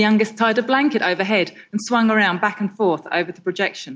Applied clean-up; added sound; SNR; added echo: none; none; none; none.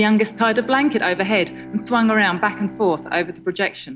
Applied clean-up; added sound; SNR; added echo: none; Bowed string instrument; 18 dB; none.